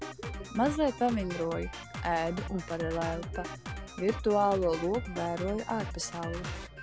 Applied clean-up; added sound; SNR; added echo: none; Drum kit; 8 dB; none.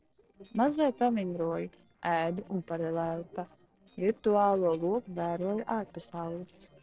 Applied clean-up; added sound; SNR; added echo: neural separator model SepFormer DNS4.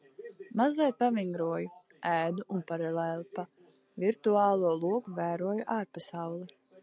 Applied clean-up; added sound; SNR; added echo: none; none; none; none.